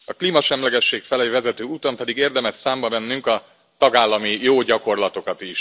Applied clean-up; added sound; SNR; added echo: none; none; none; none.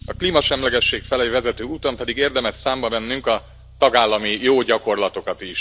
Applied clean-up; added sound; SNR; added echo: none; Bass guitar; 19 dB; none.